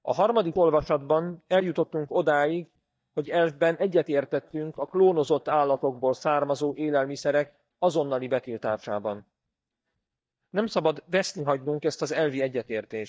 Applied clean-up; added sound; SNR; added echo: neural mask model DeepFilterNet 3.